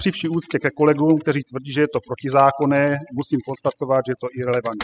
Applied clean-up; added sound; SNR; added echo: classical method spectral subtraction.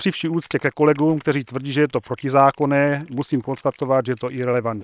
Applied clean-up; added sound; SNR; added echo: neural separator model SepFormer WHAM!.